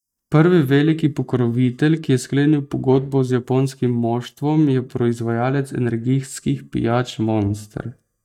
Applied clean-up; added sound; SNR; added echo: neural mask model DeepFilterNet 3.